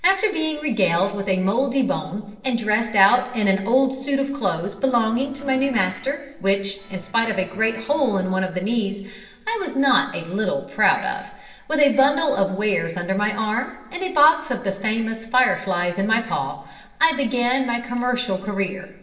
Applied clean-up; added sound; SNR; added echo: neural separator model SepFormer DNS4.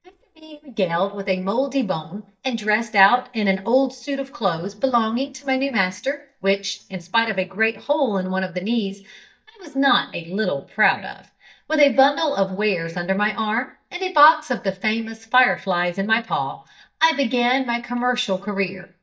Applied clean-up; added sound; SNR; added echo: neural mask model DeepFilterNet 3.